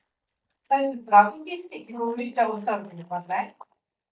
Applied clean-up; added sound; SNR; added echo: neural mask model DeepFilterNet 3.